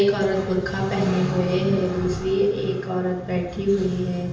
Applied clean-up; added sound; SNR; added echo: none; none; none; reverberation time 0.7 s.